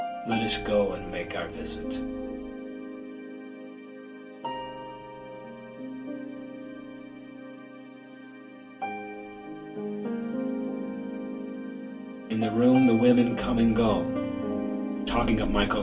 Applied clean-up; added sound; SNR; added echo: none; none; none; reverberation time 0.2 s.